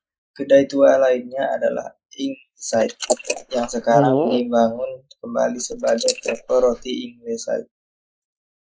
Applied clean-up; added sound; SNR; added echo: neural mask model Resemble Enhance denoiser.